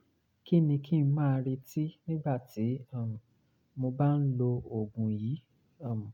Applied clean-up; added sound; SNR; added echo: none; none; none; none.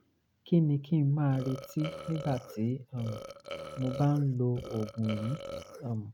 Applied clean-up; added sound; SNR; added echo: none; Burping, eructation; 12 dB; none.